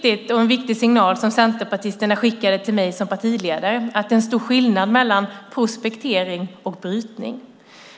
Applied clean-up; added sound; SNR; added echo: none; none; none; none.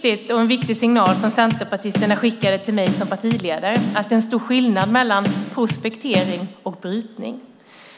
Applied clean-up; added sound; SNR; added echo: none; Bass drum / Snare drum; 6 dB; none.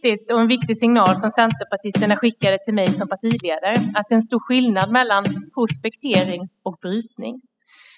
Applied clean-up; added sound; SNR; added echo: classical method spectral subtraction.